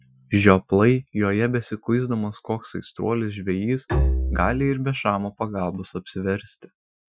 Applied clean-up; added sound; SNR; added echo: classical method Wiener filter.